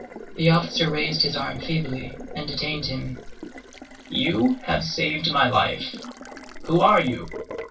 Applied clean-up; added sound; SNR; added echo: none; Water tap, faucet; 14 dB; reverberation time 0.1 s.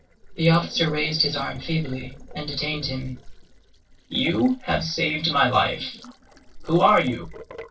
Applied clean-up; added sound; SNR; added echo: neural separator model SepFormer DNS4.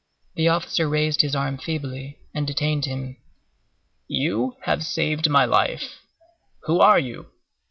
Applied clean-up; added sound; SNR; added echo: none; none; none; none.